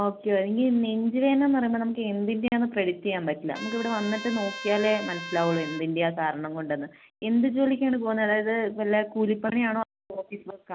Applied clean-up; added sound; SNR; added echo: none; Trumpet; 12 dB; none.